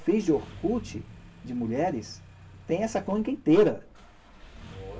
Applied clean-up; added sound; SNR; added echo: none; Engine starting; 18 dB; reverberation time 0.2 s.